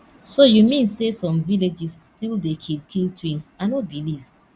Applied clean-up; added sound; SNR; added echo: none; none; none; none.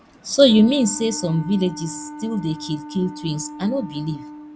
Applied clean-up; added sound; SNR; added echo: none; Wind instrument, woodwind instrument; 15 dB; none.